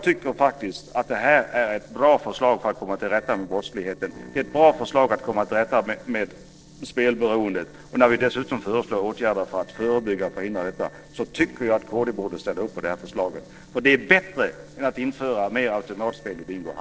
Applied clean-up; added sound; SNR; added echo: neural separator model SepFormer DNS4.